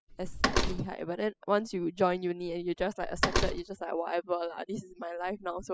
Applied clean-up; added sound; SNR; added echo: classical method spectral subtraction.